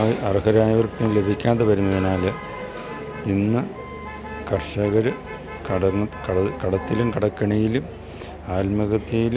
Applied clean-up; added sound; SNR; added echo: none; Motor vehicle (road) + Wind instrument, woodwind instrument; 18 dB; none.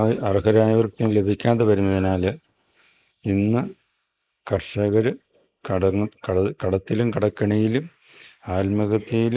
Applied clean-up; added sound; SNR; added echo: neural mask model Resemble Enhance denoiser.